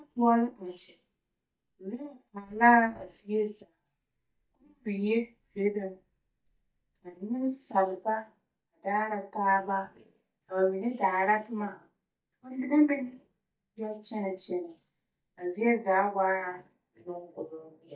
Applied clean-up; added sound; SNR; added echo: neural mask model DeepFilterNet 3.